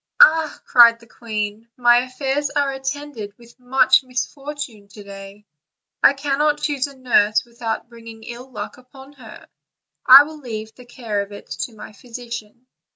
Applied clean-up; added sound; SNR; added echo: none; none; none; none.